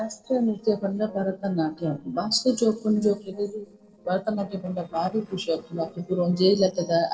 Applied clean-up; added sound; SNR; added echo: neural separator model SepFormer DNS4.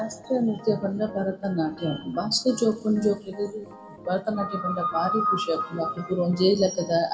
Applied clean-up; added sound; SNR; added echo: none; Organ; 20 dB; reverberation time 2.4 s.